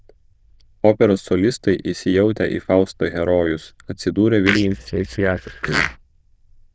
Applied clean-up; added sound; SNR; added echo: neural diffusion model UNIVERSE++.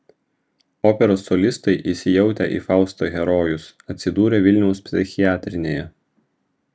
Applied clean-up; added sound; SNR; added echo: none; none; none; none.